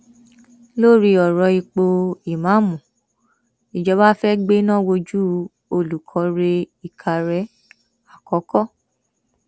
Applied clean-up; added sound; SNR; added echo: none; none; none; none.